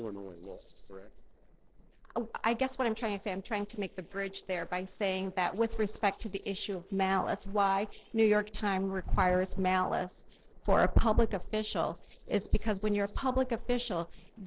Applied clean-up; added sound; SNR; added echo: neural separator model SepFormer DNS4.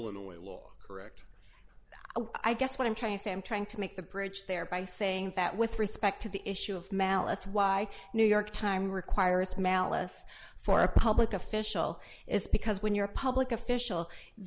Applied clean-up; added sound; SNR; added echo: none; none; none; none.